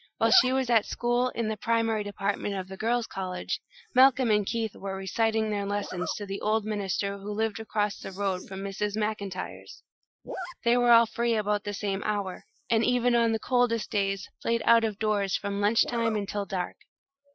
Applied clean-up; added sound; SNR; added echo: classical method Wiener filter.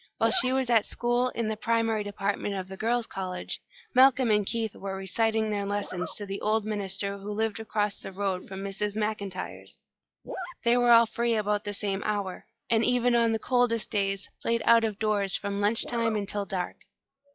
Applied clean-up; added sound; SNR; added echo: classical method log-MMSE.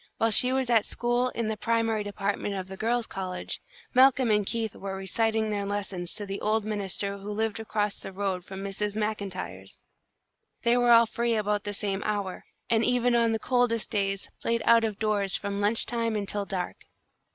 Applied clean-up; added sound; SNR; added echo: none; none; none; none.